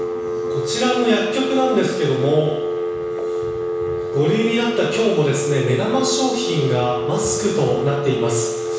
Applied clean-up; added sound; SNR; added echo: none; Telephone; 2 dB; reverberation time 1.1 s.